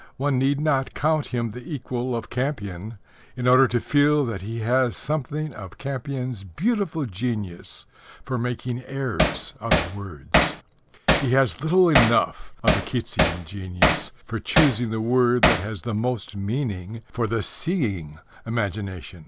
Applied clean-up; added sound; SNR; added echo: none; Hammer; 0 dB; none.